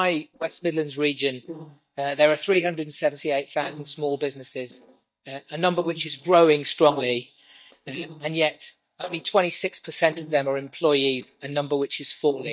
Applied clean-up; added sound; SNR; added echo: neural mask model DeepFilterNet 3.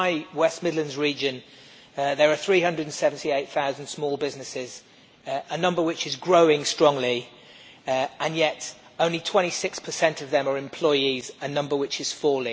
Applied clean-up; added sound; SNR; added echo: none; none; none; none.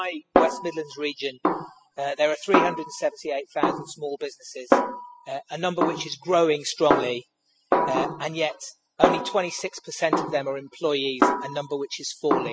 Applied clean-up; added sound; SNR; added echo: classical method spectral subtraction.